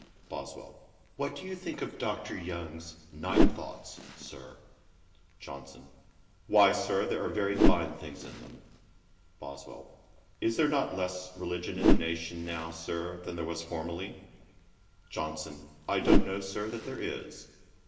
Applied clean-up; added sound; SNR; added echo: none; Whoosh, swoosh, swish; -3 dB; reverberation time 1.2 s.